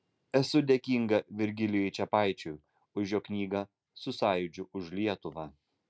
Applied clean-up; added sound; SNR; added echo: none; none; none; none.